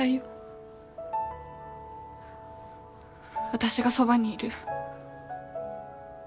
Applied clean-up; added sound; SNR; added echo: none; none; none; none.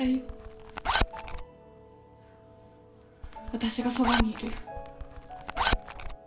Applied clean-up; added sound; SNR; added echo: none; Zipper (clothing); -3 dB; reverberation time 0.5 s.